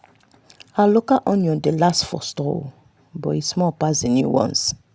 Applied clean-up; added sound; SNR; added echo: none; none; none; none.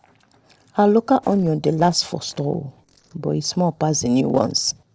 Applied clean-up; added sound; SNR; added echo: neural separator model SepFormer DNS4.